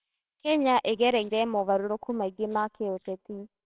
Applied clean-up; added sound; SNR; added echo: neural separator model SepFormer WHAMR!.